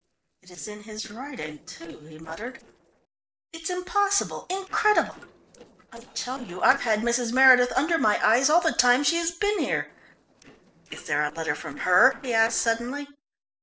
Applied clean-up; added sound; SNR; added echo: neural separator model SepFormer DNS4.